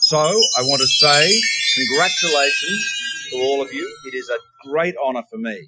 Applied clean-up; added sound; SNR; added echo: classical method Wiener filter.